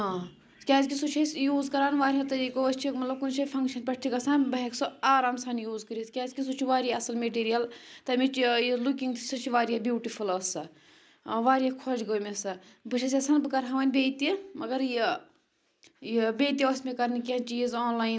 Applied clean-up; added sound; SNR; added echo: none; none; none; none.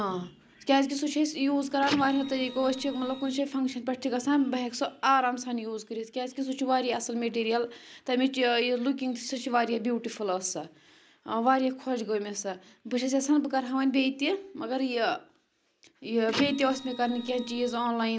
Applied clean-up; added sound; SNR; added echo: none; Printer; 10 dB; none.